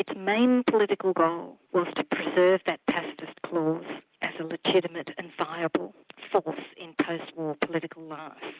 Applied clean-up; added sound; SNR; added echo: none; none; none; none.